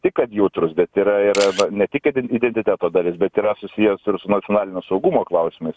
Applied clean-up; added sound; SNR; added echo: none; Camera; 8 dB; none.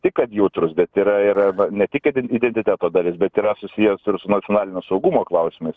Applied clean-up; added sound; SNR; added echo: neural separator model SepFormer DNS4.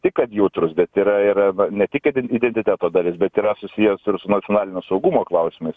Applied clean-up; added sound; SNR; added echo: none; none; none; none.